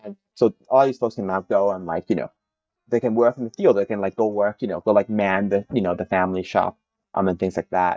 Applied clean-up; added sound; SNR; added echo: neural mask model DeepFilterNet 3.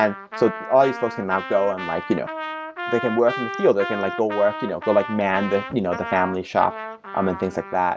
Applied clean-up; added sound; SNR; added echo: none; Trumpet; 10 dB; none.